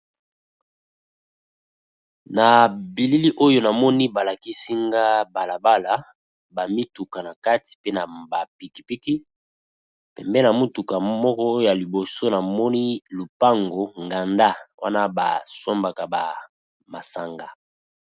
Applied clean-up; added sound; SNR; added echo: none; none; none; none.